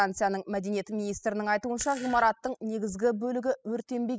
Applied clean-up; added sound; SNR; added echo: classical method spectral subtraction.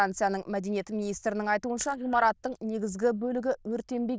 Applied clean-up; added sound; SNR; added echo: neural diffusion model UNIVERSE++.